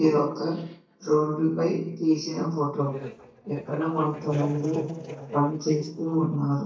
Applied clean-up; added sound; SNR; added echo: neural mask model DeepFilterNet 3.